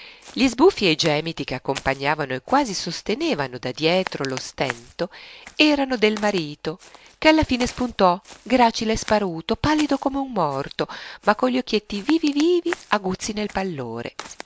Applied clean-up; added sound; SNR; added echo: none; Walk, footsteps; 19 dB; none.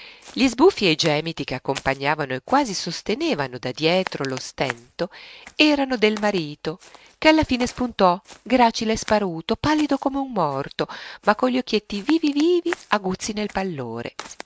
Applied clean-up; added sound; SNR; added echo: neural mask model RNNoise.